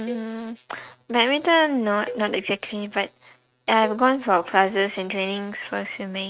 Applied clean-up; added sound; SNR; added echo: neural mask model RNNoise.